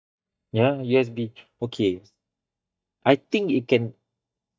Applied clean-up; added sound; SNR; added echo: neural mask model DeepFilterNet 3.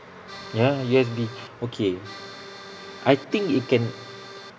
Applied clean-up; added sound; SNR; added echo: none; Accordion; 16 dB; reverberation time 0.5 s.